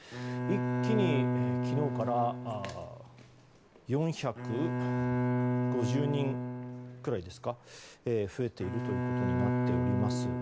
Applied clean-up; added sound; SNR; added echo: none; Bowed string instrument; -2 dB; none.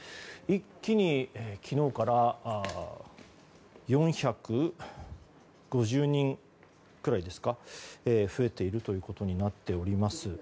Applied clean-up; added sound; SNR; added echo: none; none; none; none.